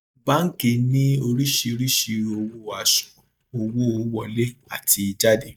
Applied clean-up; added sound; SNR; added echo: neural mask model DeepFilterNet 3.